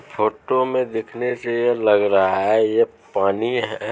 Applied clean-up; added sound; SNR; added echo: none; none; none; none.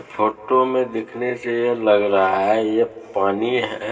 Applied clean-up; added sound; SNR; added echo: none; none; none; reverberation time 1.9 s.